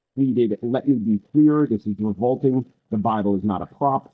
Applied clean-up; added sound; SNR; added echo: neural mask model DeepFilterNet 3.